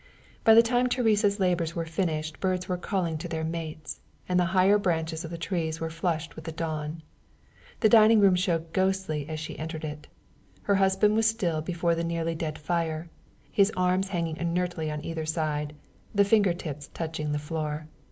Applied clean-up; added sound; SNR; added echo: none; none; none; none.